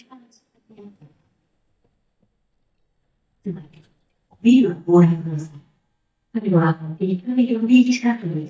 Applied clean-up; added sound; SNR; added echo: neural mask model DeepFilterNet 3.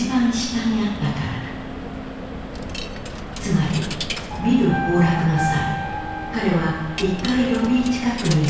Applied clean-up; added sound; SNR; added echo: none; Coin (dropping); 9 dB; reverberation time 1.1 s.